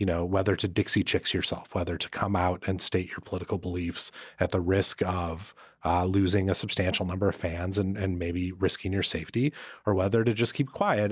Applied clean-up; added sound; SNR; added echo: none; none; none; none.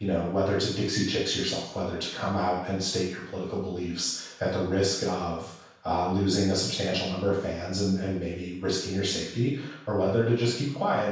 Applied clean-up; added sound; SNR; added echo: none; none; none; reverberation time 0.7 s.